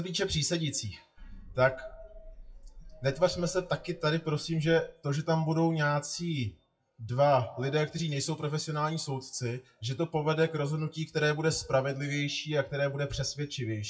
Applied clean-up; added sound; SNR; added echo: classical method WPE with log-MMSE.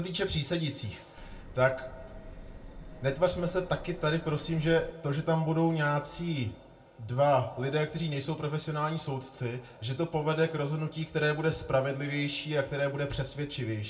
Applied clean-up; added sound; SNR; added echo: none; Subway, metro, underground; 15 dB; reverberation time 0.2 s.